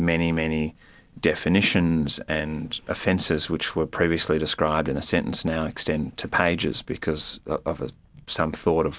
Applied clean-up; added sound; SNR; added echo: none; none; none; none.